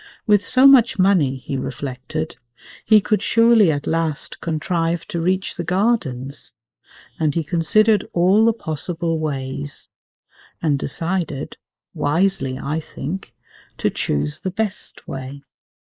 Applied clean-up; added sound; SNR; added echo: neural mask model Resemble Enhance denoiser.